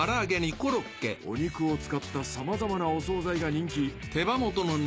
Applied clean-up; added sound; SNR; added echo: none; none; none; none.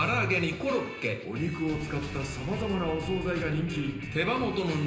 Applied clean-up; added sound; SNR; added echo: none; Explosion; 17 dB; reverberation time 0.9 s.